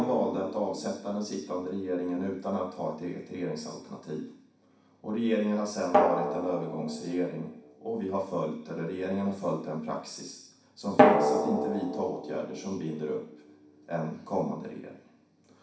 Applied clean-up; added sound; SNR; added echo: none; Drum; 1 dB; reverberation time 0.6 s.